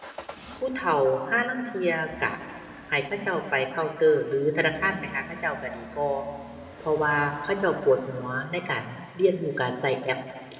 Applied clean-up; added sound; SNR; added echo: none; Engine starting / Accelerating, revving, vroom / Motor vehicle (road); 19 dB; reverberation time 1.8 s.